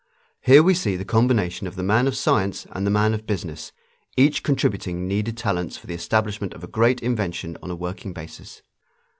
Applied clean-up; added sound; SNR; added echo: none; none; none; none.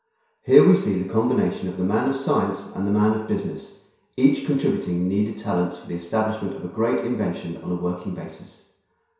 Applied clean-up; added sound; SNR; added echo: none; none; none; reverberation time 0.7 s.